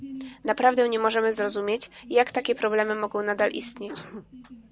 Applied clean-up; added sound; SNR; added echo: none; Sneeze; 18 dB; none.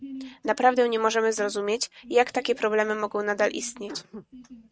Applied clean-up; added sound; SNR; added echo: neural mask model RNNoise.